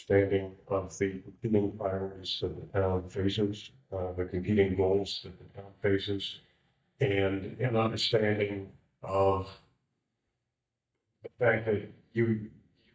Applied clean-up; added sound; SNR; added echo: neural mask model DeepFilterNet 3.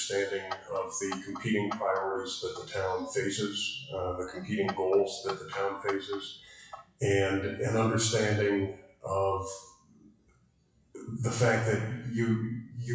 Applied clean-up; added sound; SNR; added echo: classical method WPE with log-MMSE.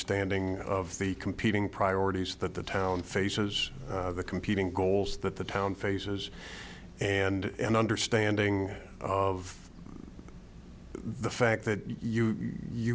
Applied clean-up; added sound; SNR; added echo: none; none; none; none.